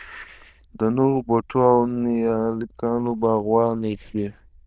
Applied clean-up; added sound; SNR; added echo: neural diffusion model UNIVERSE++.